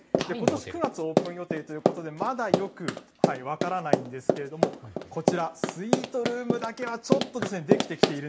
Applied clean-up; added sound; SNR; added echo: none; Run; -4 dB; none.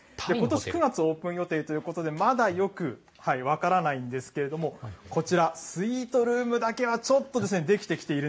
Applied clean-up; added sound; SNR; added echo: none; none; none; none.